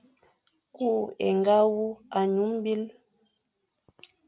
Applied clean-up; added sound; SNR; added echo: none; none; none; none.